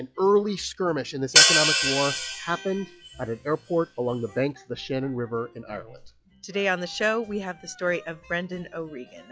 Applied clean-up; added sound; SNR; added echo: classical method log-MMSE.